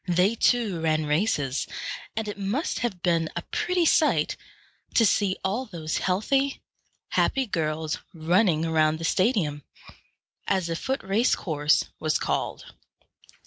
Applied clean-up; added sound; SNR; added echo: none; none; none; none.